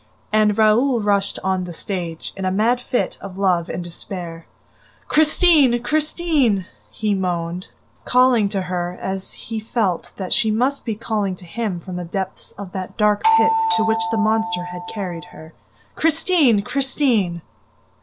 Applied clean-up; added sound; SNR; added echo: none; Doorbell; 0 dB; none.